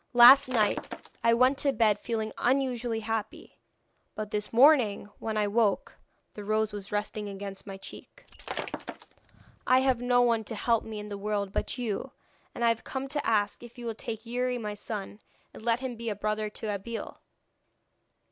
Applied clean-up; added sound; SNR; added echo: none; Shatter; 11 dB; none.